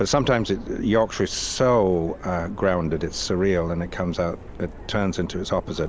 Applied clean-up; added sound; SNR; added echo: none; Subway, metro, underground; 15 dB; none.